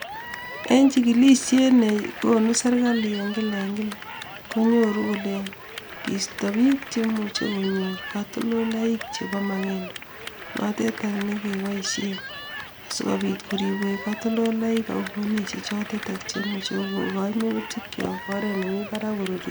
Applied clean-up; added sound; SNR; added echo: none; Cheering / Clapping; 13 dB; none.